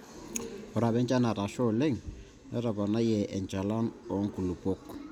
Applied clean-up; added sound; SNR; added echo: none; none; none; none.